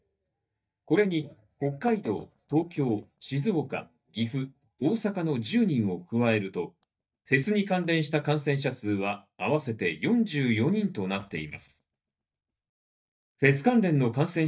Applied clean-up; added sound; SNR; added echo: neural mask model DeepFilterNet 3.